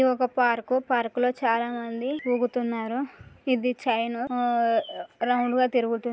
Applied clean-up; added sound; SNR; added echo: none; none; none; none.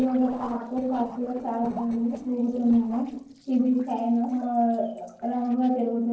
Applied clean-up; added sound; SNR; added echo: neural separator model SepFormer DNS4.